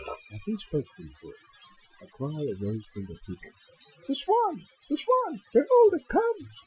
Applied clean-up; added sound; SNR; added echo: classical method Wiener filter.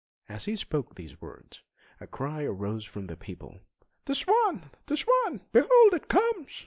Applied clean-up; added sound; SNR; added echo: none; none; none; none.